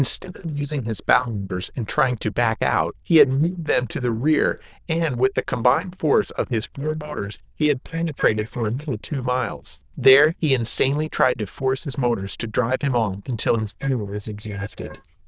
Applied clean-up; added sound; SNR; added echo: neural diffusion model UNIVERSE++.